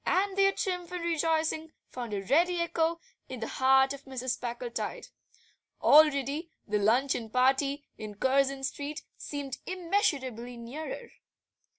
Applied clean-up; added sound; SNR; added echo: none; none; none; none.